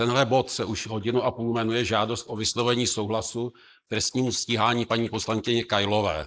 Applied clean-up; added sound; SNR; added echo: neural mask model Resemble Enhance denoiser.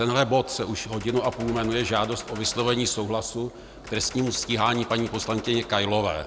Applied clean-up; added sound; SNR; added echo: none; Gunshot, gunfire; 17 dB; none.